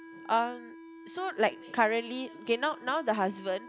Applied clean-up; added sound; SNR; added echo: none; Wind instrument, woodwind instrument; 17 dB; none.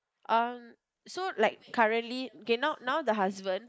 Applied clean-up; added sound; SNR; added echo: neural mask model Resemble Enhance denoiser.